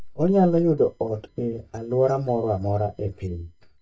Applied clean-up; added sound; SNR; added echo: neural mask model DeepFilterNet 3.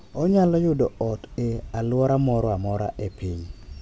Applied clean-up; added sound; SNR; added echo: none; none; none; none.